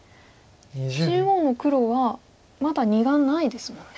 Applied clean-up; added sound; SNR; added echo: none; none; none; none.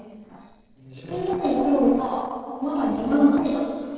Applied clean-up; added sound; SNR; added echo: neural separator model SepFormer DNS4.